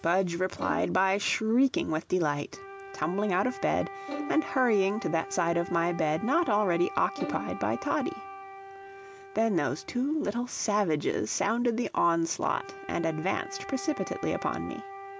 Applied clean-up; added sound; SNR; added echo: none; Bowed string instrument + Wind instrument, woodwind instrument; 13 dB; none.